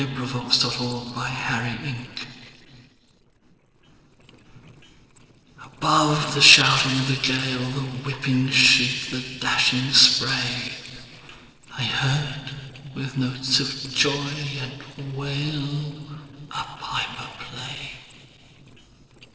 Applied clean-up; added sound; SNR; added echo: neural separator model SepFormer DNS4.